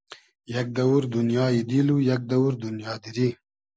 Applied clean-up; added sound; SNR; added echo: none; none; none; none.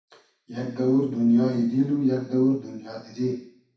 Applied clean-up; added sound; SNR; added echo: none; none; none; reverberation time 0.6 s.